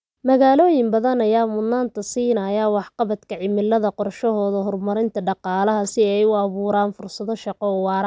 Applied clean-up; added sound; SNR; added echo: none; none; none; none.